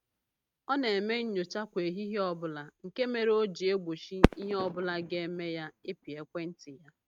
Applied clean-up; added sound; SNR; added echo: neural mask model RNNoise.